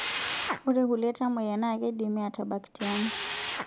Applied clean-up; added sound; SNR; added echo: none; Drill; 5 dB; none.